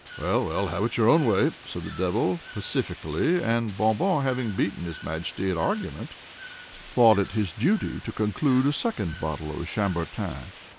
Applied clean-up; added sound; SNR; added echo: none; Hiss + Water / Bird; 18 dB; none.